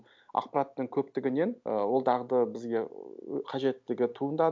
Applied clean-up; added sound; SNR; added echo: none; none; none; none.